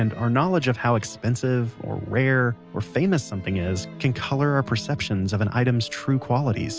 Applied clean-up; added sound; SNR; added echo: none; none; none; none.